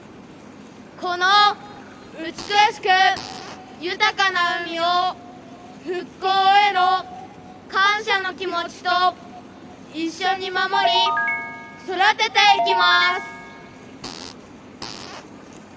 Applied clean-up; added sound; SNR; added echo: none; Fart; 19 dB; none.